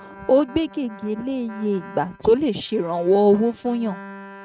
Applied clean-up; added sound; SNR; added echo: neural mask model RNNoise.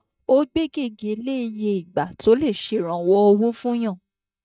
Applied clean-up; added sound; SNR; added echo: neural mask model DeepFilterNet 3.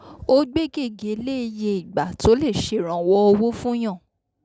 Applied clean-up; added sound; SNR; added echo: none; none; none; none.